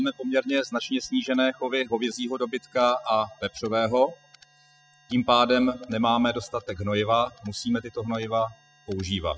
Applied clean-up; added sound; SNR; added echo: classical method spectral subtraction.